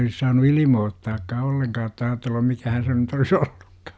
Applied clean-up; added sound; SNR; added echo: none; none; none; none.